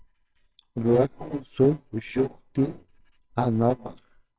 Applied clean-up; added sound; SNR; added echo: neural separator model SepFormer WHAMR!.